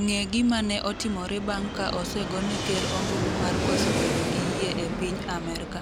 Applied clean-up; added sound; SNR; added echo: none; Fixed-wing aircraft, airplane; 0 dB; none.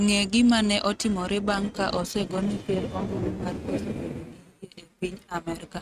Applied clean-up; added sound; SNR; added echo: neural mask model RNNoise.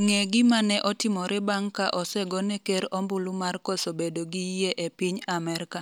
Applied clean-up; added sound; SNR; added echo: none; none; none; none.